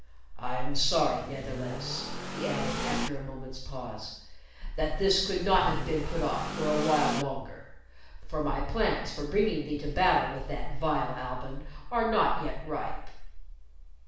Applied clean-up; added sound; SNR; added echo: none; Accelerating, revving, vroom / Car; 7 dB; reverberation time 0.7 s.